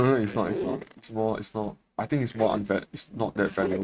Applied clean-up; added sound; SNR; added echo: neural mask model RNNoise.